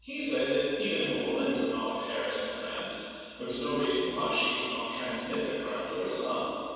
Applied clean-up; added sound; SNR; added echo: none; Drill; 20 dB; reverberation time 2.1 s.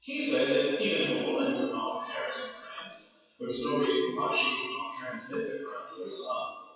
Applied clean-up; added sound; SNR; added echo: classical method WPE with log-MMSE.